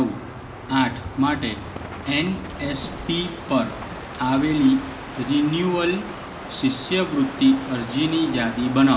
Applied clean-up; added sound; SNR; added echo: none; Crow; 12 dB; reverberation time 2.6 s.